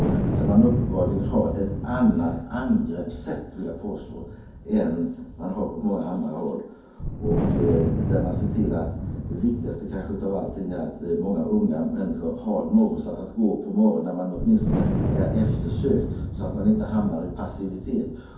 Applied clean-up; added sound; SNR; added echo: none; Wind; 4 dB; reverberation time 0.6 s.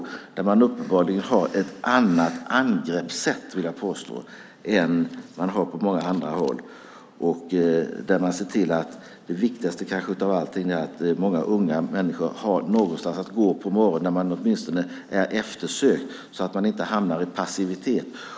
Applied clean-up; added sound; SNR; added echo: none; none; none; none.